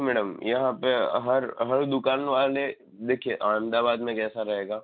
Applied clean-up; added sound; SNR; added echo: none; none; none; none.